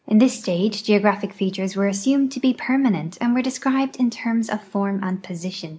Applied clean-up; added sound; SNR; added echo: none; none; none; none.